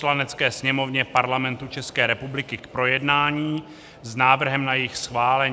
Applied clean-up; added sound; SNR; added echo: none; none; none; none.